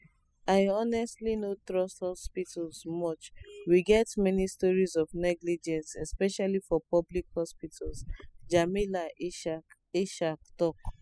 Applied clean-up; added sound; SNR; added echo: classical method spectral subtraction.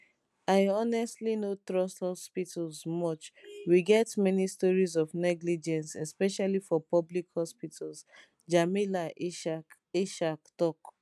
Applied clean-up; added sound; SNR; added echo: none; none; none; none.